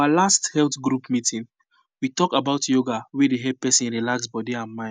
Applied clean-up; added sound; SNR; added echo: none; none; none; none.